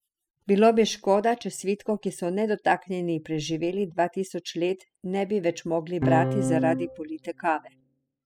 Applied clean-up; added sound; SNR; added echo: classical method spectral subtraction.